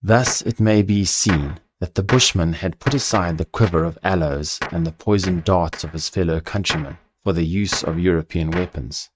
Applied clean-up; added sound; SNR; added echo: neural mask model RNNoise.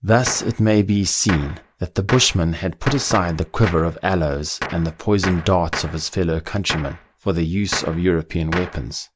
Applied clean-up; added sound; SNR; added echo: none; Gunshot, gunfire; 12 dB; none.